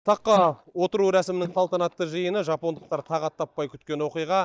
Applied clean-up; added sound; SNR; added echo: neural mask model DeepFilterNet 3.